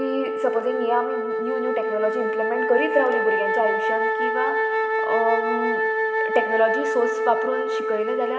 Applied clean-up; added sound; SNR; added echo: none; Wind instrument, woodwind instrument; -2 dB; none.